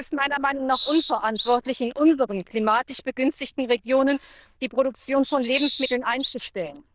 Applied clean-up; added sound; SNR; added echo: neural diffusion model UNIVERSE++.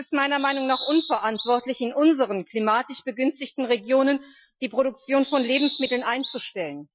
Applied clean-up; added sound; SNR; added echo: classical method Wiener filter.